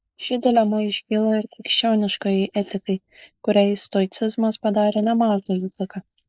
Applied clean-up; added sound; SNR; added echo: neural mask model Resemble Enhance denoiser.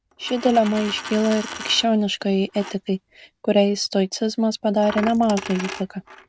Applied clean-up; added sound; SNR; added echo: none; Coin (dropping); 15 dB; none.